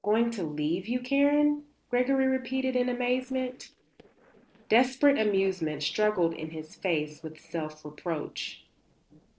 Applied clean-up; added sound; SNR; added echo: neural separator model SepFormer DNS4.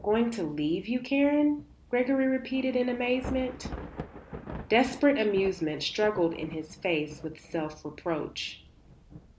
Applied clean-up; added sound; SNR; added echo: none; Thunder / Rain; 16 dB; none.